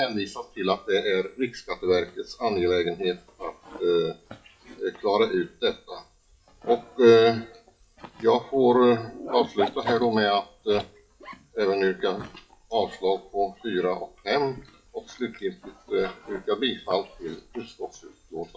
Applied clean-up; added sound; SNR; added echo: classical method WPE with log-MMSE.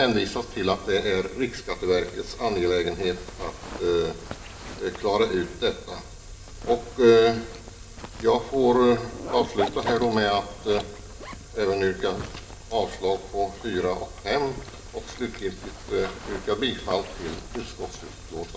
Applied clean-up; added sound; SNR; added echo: none; Zipper (clothing); 15 dB; reverberation time 0.8 s.